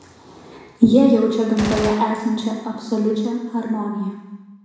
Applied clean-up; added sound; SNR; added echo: none; Gunshot, gunfire; 13 dB; reverberation time 1.0 s.